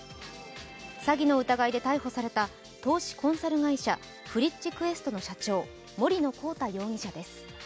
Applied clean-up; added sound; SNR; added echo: none; none; none; none.